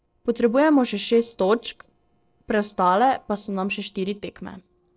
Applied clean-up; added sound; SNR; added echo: neural separator model SepFormer DNS4.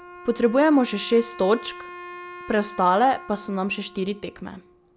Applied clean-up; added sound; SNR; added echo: none; Wind instrument, woodwind instrument; 17 dB; none.